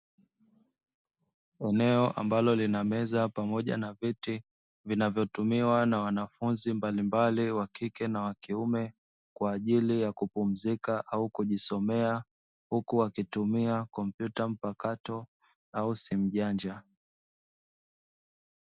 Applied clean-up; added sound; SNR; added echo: none; none; none; none.